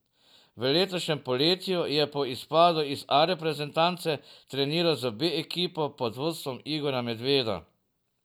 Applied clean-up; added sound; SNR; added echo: none; none; none; none.